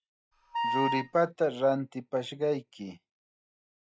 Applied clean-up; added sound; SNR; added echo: classical method log-MMSE.